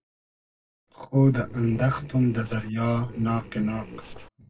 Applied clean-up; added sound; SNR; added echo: neural separator model SepFormer DNS4.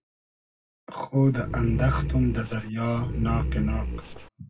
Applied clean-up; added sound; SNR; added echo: none; Growling; 1 dB; reverberation time 0.4 s.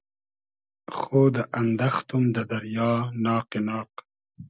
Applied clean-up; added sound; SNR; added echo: none; none; none; none.